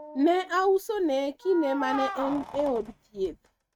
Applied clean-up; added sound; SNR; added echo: neural mask model RNNoise.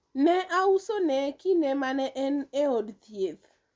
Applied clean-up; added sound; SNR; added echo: none; none; none; none.